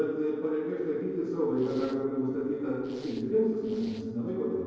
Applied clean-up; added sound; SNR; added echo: neural separator model SepFormer DNS4.